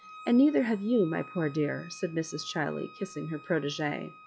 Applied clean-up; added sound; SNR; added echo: classical method log-MMSE.